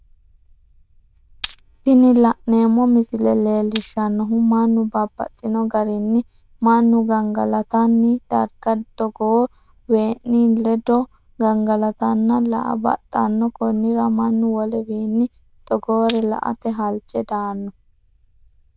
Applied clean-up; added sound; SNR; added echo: neural diffusion model UNIVERSE++.